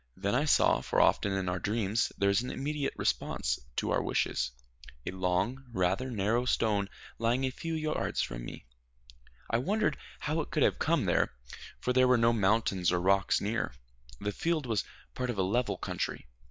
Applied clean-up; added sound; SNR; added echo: none; none; none; none.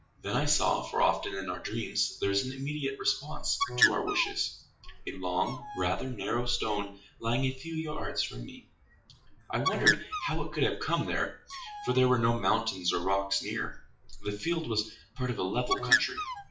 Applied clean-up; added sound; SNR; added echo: classical method WPE with log-MMSE.